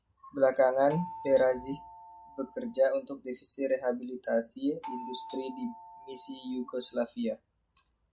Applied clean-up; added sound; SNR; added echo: none; Doorbell; 14 dB; none.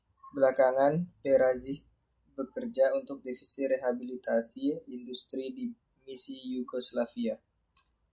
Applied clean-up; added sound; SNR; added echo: none; none; none; none.